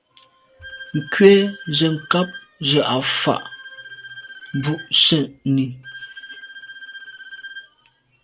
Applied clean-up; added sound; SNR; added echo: none; Bowed string instrument; 17 dB; none.